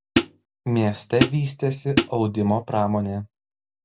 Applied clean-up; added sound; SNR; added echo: none; Hi-hat; -2 dB; none.